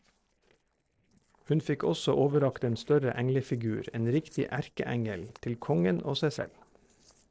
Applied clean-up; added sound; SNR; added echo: neural separator model SepFormer DNS4.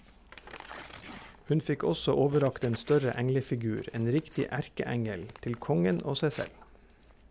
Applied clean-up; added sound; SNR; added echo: none; Crumpling, crinkling / Tearing; 18 dB; none.